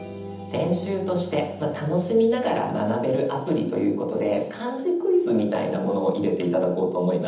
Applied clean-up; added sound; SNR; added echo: none; none; none; reverberation time 0.8 s.